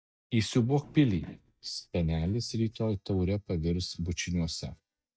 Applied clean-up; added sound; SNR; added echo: neural mask model DeepFilterNet 3.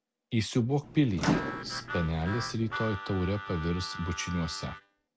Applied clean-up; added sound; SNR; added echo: none; Microwave oven + Harmonica; 5 dB; none.